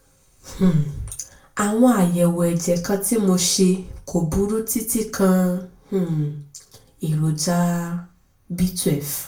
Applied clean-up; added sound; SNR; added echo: none; none; none; reverberation time 0.3 s.